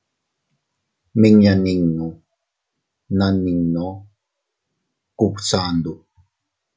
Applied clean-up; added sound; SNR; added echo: none; none; none; none.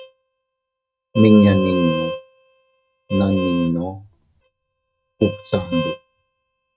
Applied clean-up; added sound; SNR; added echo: neural mask model RNNoise.